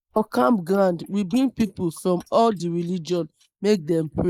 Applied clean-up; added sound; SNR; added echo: neural mask model Resemble Enhance denoiser.